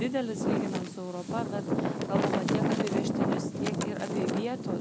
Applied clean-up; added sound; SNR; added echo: none; Wind; -5 dB; none.